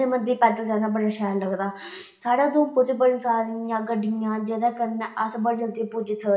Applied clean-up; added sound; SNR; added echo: none; none; none; reverberation time 0.6 s.